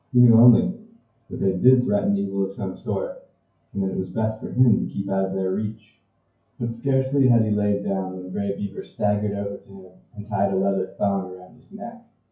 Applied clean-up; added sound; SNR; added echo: classical method WPE with log-MMSE.